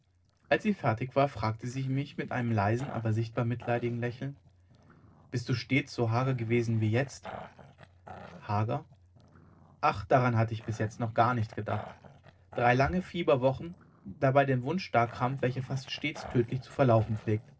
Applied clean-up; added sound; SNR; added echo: neural separator model SepFormer DNS4.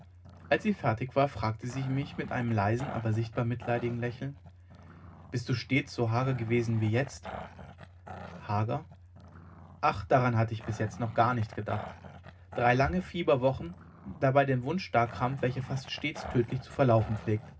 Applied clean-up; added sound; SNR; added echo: none; Growling; 17 dB; reverberation time 0.4 s.